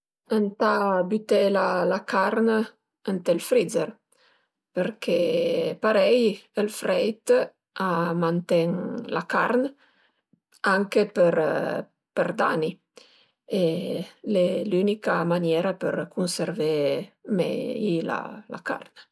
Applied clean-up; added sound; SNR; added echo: none; none; none; none.